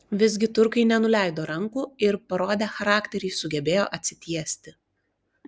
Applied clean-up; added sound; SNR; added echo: none; none; none; none.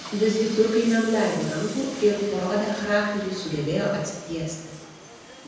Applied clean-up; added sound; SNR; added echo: none; Train; 15 dB; reverberation time 1.2 s.